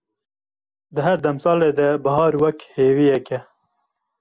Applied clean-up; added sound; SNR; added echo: none; none; none; none.